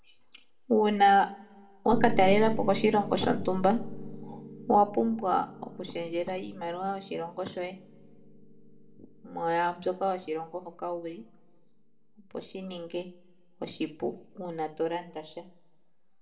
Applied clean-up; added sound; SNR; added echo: none; Piano; 8 dB; reverberation time 0.8 s.